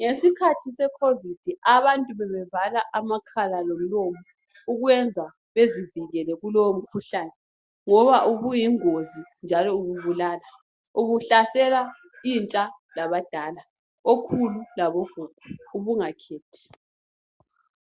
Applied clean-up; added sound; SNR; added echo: none; none; none; none.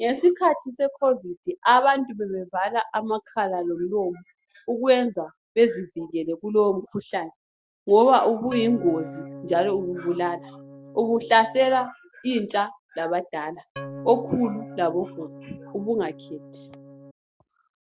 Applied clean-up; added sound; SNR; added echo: none; Organ; 15 dB; none.